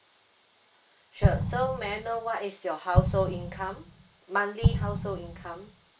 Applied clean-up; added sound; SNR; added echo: none; Explosion; -4 dB; none.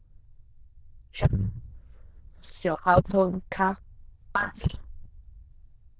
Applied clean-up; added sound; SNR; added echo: neural diffusion model UNIVERSE++.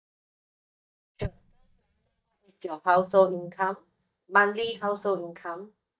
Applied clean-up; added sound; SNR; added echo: neural mask model DeepFilterNet 3.